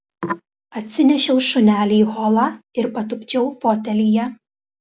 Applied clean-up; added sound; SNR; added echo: none; none; none; none.